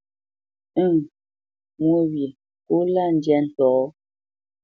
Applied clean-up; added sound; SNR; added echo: none; none; none; none.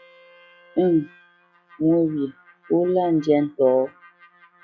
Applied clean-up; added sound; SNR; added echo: classical method log-MMSE.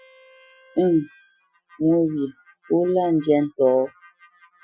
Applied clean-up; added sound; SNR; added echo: classical method Wiener filter.